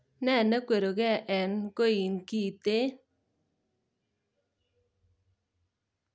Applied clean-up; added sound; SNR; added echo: none; none; none; none.